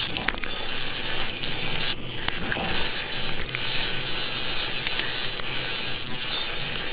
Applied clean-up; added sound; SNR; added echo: neural separator model SepFormer WHAMR!.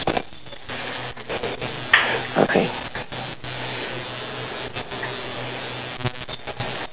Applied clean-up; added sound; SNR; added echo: none; none; none; none.